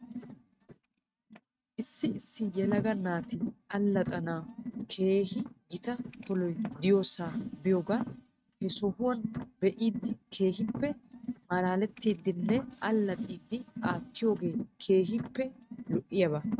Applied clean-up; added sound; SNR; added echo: neural mask model RNNoise.